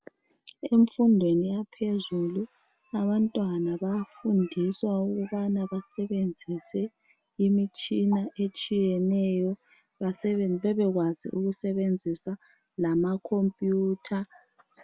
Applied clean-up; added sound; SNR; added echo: none; none; none; none.